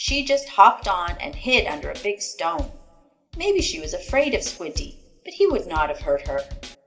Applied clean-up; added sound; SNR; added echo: none; Bass drum / Snare drum / Drum kit; 12 dB; reverberation time 0.8 s.